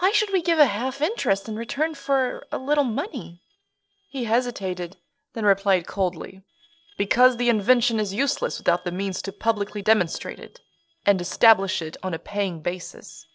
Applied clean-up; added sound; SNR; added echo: neural separator model SepFormer DNS4.